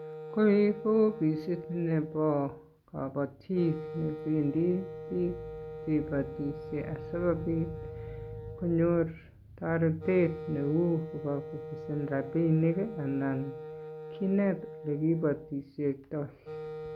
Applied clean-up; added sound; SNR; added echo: none; Wind instrument, woodwind instrument; 12 dB; none.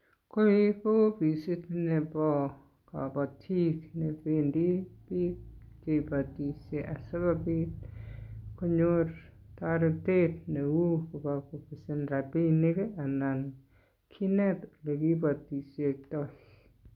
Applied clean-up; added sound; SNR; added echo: none; none; none; none.